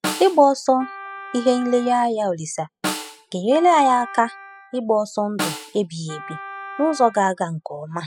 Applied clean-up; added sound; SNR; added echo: classical method spectral subtraction.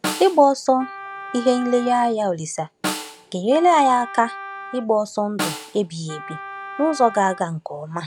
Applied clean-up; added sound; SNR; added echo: none; Wind instrument, woodwind instrument + Snare drum; 12 dB; none.